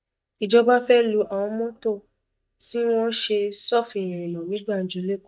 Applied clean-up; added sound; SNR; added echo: neural mask model DeepFilterNet 3.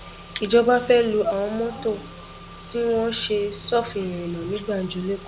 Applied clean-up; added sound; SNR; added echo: none; Engine / Car; 17 dB; none.